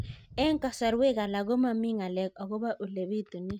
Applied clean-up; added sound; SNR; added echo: neural mask model RNNoise.